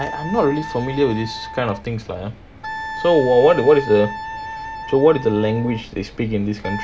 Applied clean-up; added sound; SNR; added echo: none; Wind instrument, woodwind instrument; 12 dB; none.